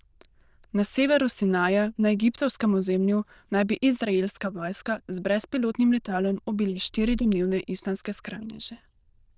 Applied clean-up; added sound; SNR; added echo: neural diffusion model UNIVERSE++.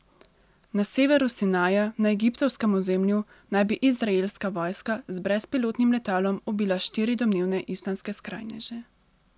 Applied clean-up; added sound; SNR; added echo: none; none; none; none.